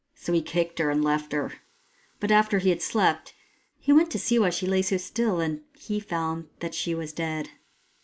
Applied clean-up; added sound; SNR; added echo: neural mask model Resemble Enhance denoiser.